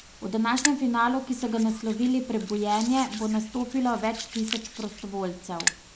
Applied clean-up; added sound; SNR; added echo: none; Hands; 9 dB; none.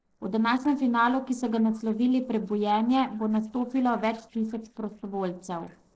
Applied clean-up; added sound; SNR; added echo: neural separator model SepFormer DNS4.